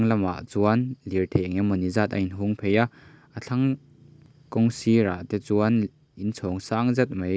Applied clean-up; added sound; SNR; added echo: none; none; none; none.